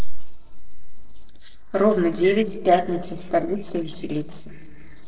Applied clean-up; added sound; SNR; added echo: neural separator model SepFormer DNS4.